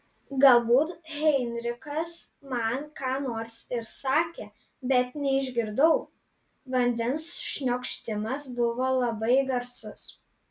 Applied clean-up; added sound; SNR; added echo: none; none; none; none.